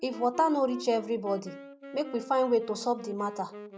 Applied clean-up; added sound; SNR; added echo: none; Wind instrument, woodwind instrument; 15 dB; none.